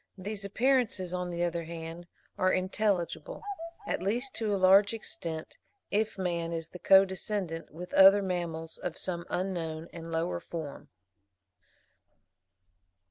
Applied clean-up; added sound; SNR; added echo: none; Bird vocalization, bird call, bird song; 14 dB; none.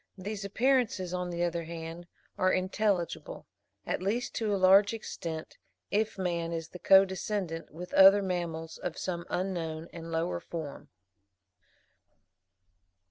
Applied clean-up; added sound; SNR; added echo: none; none; none; none.